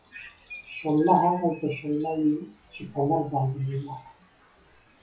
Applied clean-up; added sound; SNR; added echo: classical method WPE with log-MMSE.